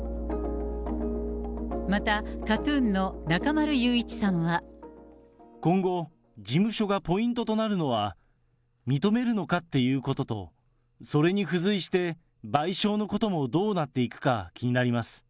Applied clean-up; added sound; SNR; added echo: none; none; none; none.